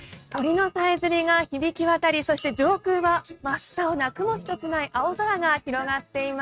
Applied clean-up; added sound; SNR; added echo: neural mask model RNNoise.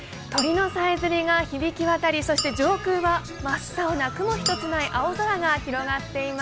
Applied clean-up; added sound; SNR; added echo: none; Chink, clink; 12 dB; none.